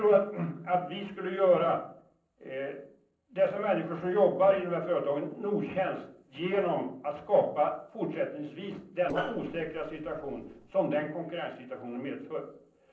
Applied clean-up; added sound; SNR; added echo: neural separator model SepFormer DNS4.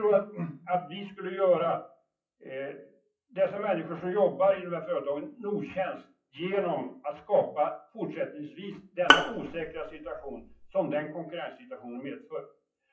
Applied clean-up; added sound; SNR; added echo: classical method WPE with log-MMSE.